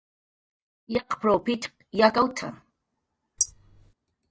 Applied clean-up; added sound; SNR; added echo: neural mask model DeepFilterNet 3.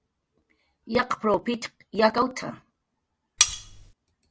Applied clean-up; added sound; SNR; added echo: none; Cutlery, silverware; -3 dB; none.